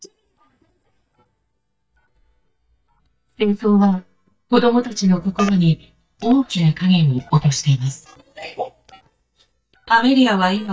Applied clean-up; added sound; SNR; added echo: neural mask model DeepFilterNet 3.